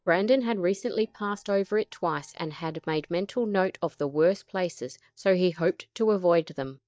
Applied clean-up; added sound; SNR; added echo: neural mask model DeepFilterNet 3.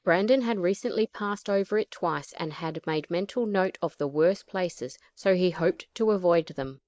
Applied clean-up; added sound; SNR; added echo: neural mask model Resemble Enhance denoiser.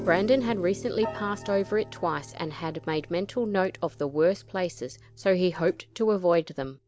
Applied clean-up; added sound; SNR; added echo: none; Piano; 15 dB; none.